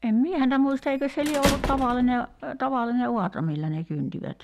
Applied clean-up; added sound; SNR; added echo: none; Squeak / Slam / Human group actions; 10 dB; none.